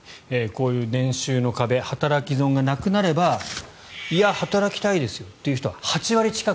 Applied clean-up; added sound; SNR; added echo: none; none; none; none.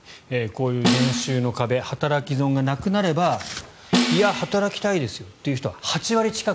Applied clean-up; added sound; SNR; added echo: none; Snare drum; 2 dB; none.